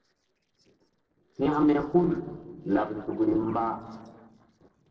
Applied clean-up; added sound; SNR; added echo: neural separator model SepFormer DNS4.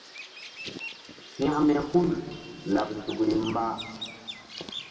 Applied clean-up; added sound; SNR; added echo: none; Bird vocalization, bird call, bird song; 13 dB; reverberation time 2.0 s.